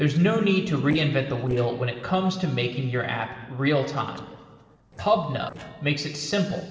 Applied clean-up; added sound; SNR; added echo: neural separator model SepFormer DNS4.